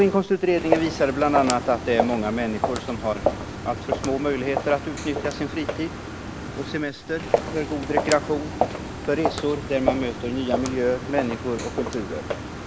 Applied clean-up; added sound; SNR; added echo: none; Walk, footsteps; 3 dB; none.